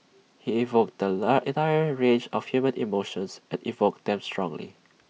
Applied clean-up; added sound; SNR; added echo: none; none; none; none.